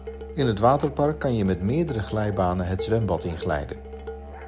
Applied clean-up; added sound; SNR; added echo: none; Dishes, pots, and pans + Musical instrument; 11 dB; none.